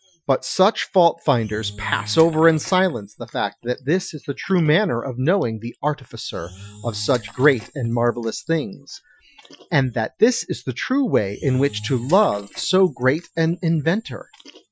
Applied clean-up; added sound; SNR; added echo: classical method Wiener filter.